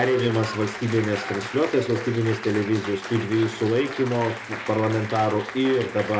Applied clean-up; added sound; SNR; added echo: none; Applause; 10 dB; none.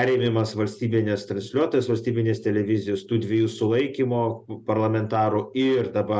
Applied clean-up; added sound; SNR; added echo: none; none; none; none.